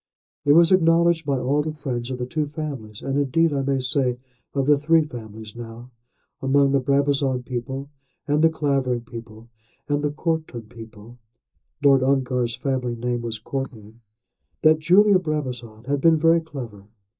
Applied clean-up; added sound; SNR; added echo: neural mask model DeepFilterNet 3.